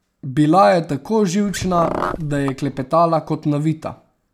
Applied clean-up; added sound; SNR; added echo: none; Car; 8 dB; none.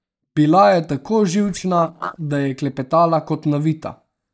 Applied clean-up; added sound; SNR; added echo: neural mask model DeepFilterNet 3.